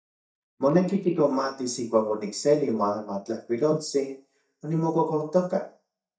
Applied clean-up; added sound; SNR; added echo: neural mask model DeepFilterNet 3.